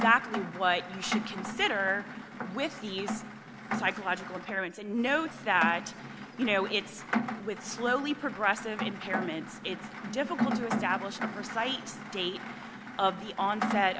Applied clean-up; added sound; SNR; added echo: none; Rain; 5 dB; none.